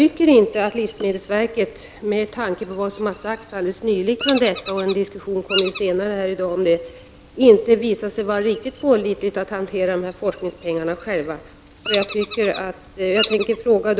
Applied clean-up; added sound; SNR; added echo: none; Bird vocalization, bird call, bird song; 14 dB; none.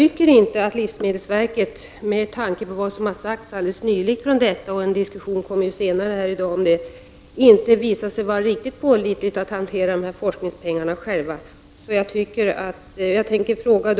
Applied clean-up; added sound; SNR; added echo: none; none; none; none.